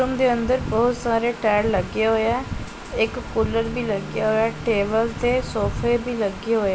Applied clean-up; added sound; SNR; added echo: none; Bowed string instrument; 19 dB; none.